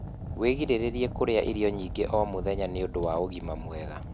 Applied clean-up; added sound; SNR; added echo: none; Fire; 8 dB; none.